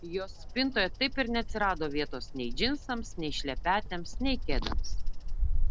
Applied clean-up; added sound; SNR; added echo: none; Bird vocalization, bird call, bird song; -2 dB; none.